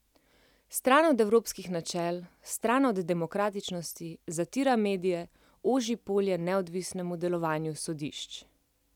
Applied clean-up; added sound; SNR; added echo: none; none; none; none.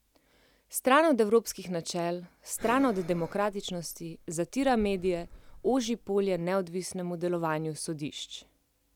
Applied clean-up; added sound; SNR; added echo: none; Breathing; 17 dB; none.